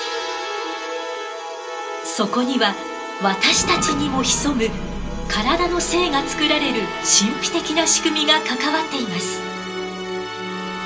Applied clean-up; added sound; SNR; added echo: none; Trumpet; 12 dB; reverberation time 0.2 s.